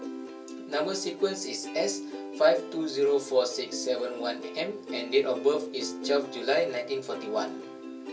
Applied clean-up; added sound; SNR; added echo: none; Plucked string instrument; 10 dB; reverberation time 0.3 s.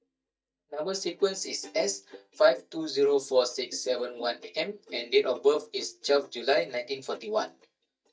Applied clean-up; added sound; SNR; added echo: neural mask model DeepFilterNet 3.